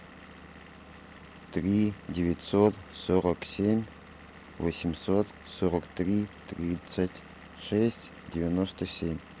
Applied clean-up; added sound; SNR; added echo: none; Engine / Vehicle; 18 dB; none.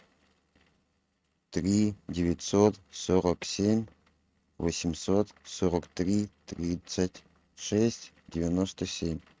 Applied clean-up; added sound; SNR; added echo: neural mask model RNNoise.